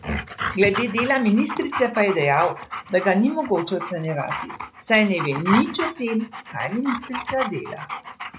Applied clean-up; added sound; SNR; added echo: none; Dog; 8 dB; none.